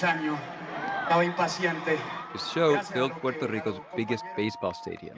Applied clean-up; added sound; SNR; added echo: none; none; none; none.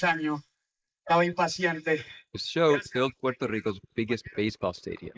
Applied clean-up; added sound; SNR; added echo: neural mask model Resemble Enhance denoiser.